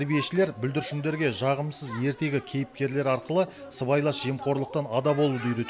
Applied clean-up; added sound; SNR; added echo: none; none; none; none.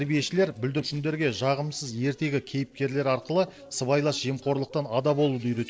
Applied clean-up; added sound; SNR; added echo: neural separator model SepFormer DNS4.